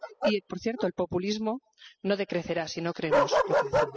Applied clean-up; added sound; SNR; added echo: classical method spectral subtraction.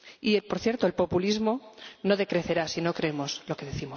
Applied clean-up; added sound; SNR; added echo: none; none; none; none.